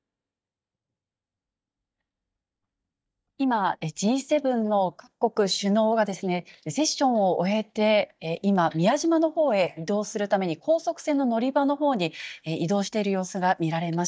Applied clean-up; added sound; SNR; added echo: neural mask model DeepFilterNet 3.